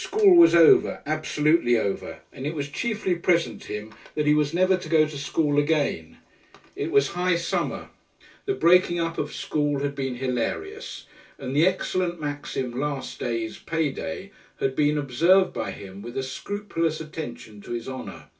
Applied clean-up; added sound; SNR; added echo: none; none; none; reverberation time 0.2 s.